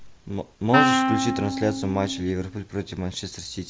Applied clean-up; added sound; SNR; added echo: none; Wind instrument, woodwind instrument; -1 dB; none.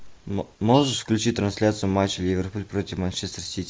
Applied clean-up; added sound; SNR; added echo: neural mask model Resemble Enhance denoiser.